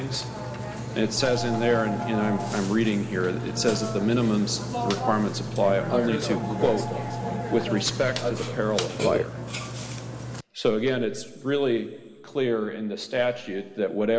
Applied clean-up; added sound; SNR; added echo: none; Burping, eructation; 5 dB; reverberation time 2.1 s.